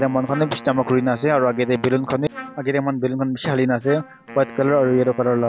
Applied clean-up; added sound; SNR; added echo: none; Wind instrument, woodwind instrument + Trumpet; 18 dB; none.